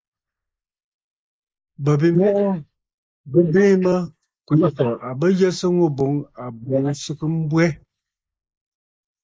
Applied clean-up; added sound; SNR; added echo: neural mask model Resemble Enhance denoiser.